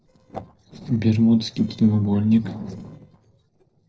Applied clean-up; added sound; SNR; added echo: neural separator model SepFormer DNS4.